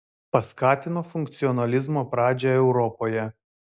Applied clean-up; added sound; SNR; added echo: none; none; none; none.